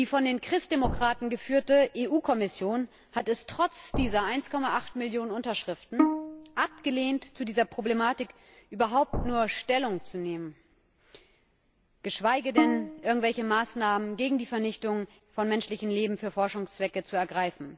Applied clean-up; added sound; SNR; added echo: none; Thump, thud + Bowed string instrument; 4 dB; none.